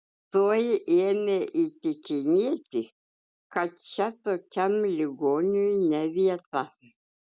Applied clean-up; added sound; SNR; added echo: none; none; none; none.